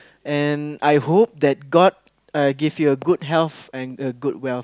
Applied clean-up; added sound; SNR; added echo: none; none; none; none.